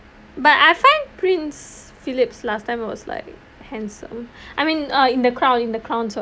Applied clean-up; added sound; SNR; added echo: none; none; none; none.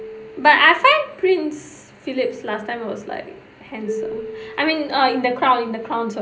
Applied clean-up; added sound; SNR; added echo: none; Marimba, xylophone; 16 dB; reverberation time 0.5 s.